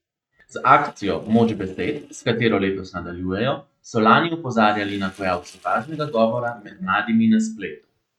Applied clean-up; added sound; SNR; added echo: neural mask model RNNoise.